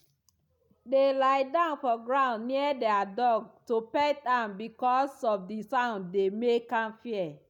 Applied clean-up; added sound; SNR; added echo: none; none; none; none.